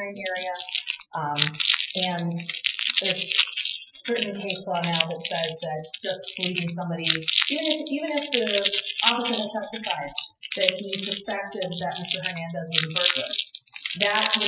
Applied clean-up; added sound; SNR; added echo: classical method Wiener filter.